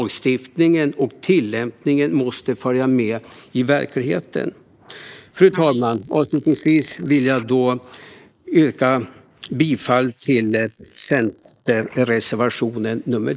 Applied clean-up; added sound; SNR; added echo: neural mask model Resemble Enhance denoiser.